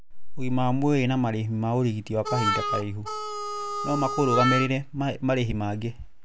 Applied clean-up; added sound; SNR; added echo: none; Harmonica; 3 dB; none.